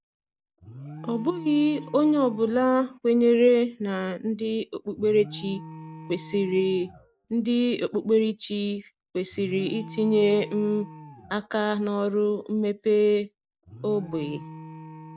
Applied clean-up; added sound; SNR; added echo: none; Alarm; 19 dB; none.